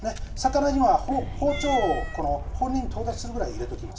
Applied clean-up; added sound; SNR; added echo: none; Cat; 7 dB; reverberation time 0.2 s.